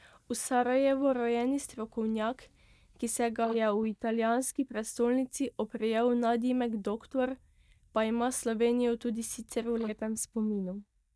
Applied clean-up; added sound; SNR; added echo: neural mask model DeepFilterNet 3.